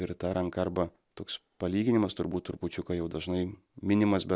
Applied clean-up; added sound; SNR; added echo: none; none; none; none.